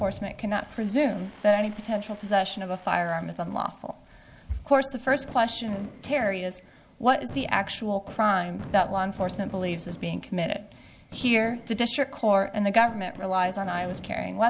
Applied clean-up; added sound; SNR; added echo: none; Fireworks; 18 dB; none.